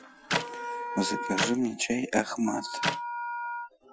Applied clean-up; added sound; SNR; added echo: classical method Wiener filter.